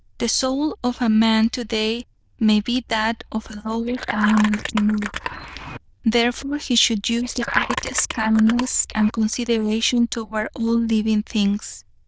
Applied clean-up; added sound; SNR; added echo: neural diffusion model UNIVERSE++.